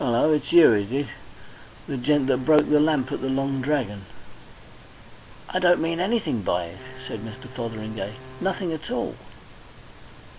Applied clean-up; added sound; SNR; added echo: none; Wind instrument, woodwind instrument; 20 dB; none.